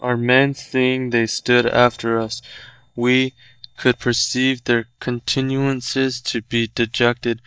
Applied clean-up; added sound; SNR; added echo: neural mask model DeepFilterNet 3.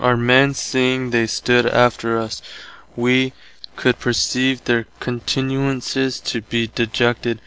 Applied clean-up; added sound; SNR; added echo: none; none; none; none.